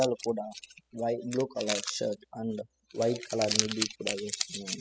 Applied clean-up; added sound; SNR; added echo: classical method spectral subtraction.